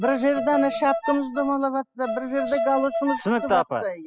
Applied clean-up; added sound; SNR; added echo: classical method spectral subtraction.